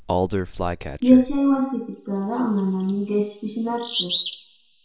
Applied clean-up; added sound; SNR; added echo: none; Bird vocalization, bird call, bird song; 7 dB; reverberation time 0.6 s.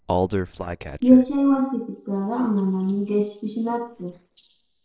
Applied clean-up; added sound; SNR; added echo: neural separator model SepFormer DNS4.